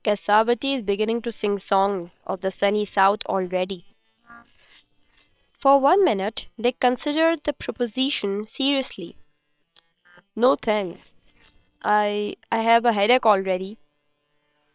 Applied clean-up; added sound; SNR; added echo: neural separator model SepFormer WHAM!.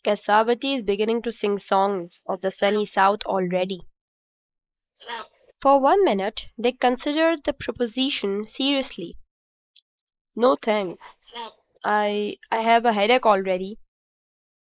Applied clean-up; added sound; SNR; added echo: neural mask model Resemble Enhance denoiser.